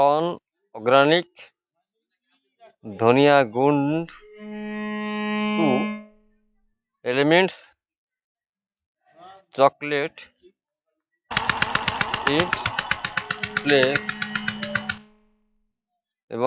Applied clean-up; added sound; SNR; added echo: classical method log-MMSE.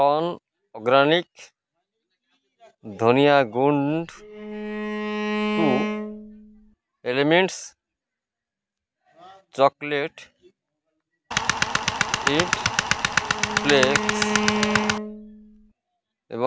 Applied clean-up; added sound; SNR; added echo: none; Tools + Bowed string instrument; -1 dB; none.